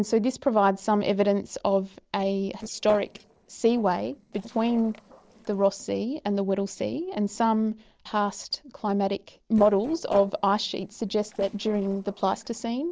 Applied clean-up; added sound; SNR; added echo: neural separator model SepFormer DNS4.